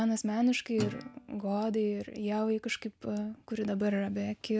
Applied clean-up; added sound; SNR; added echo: none; Guitar; 11 dB; none.